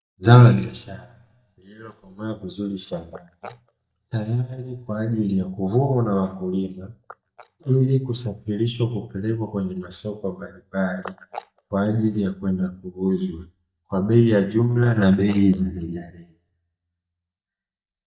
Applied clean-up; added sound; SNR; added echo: neural mask model DeepFilterNet 3.